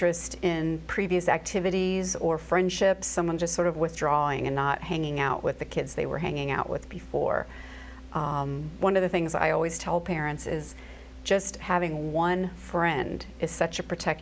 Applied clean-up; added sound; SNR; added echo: none; none; none; none.